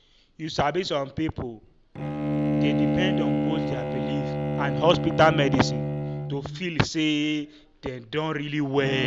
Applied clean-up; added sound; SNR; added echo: none; Bowed string instrument; 2 dB; none.